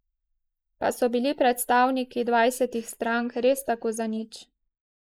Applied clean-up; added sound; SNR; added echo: neural mask model Resemble Enhance denoiser.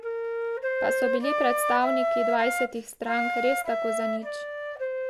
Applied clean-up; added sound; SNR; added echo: none; Wind instrument, woodwind instrument; -2 dB; none.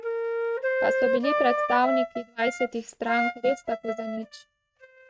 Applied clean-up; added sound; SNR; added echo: neural mask model RNNoise.